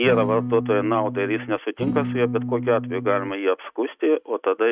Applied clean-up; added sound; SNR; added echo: neural mask model RNNoise.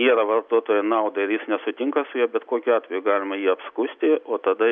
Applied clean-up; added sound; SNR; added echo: none; none; none; none.